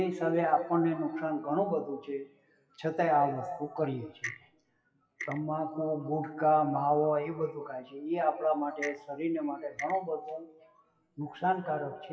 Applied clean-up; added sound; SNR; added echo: classical method WPE with log-MMSE.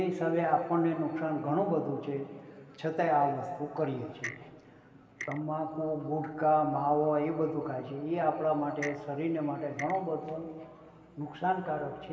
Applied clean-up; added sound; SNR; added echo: none; Clock; 15 dB; reverberation time 2.3 s.